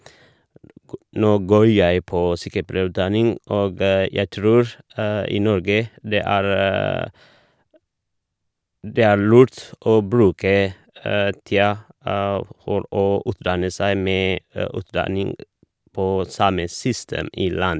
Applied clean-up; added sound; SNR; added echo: none; none; none; none.